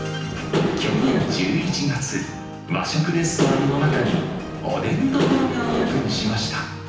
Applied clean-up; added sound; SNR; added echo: none; Engine / Mechanisms; 2 dB; reverberation time 0.9 s.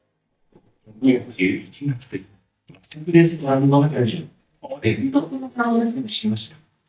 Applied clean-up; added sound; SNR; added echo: neural mask model DeepFilterNet 3.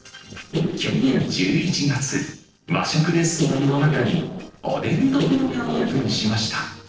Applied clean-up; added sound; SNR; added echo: neural separator model SepFormer DNS4.